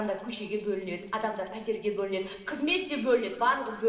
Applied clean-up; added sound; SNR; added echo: none; Keys jangling; 14 dB; reverberation time 2.9 s.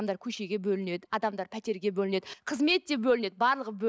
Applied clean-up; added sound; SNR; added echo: none; none; none; none.